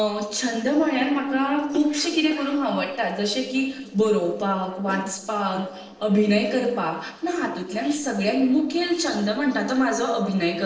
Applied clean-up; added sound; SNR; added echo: neural separator model SepFormer DNS4.